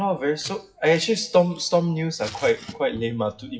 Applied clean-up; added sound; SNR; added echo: classical method WPE with log-MMSE.